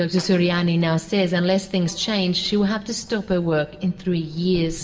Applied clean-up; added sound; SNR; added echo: none; none; none; reverberation time 0.6 s.